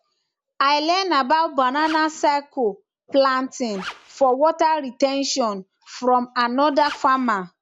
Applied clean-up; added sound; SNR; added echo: none; Zipper (clothing); 17 dB; none.